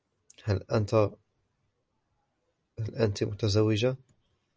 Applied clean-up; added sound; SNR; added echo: none; none; none; none.